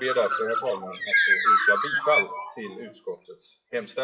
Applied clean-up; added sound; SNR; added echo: classical method WPE with log-MMSE.